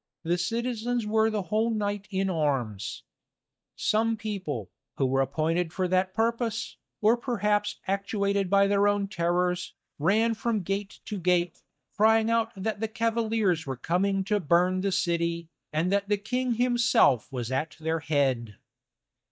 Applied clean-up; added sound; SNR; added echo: neural mask model DeepFilterNet 3.